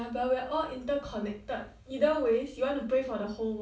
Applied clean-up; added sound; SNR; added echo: none; none; none; reverberation time 0.3 s.